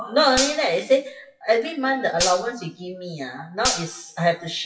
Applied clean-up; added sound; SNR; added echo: classical method WPE with log-MMSE.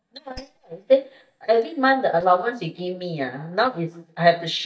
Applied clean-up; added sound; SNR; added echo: neural mask model DeepFilterNet 3.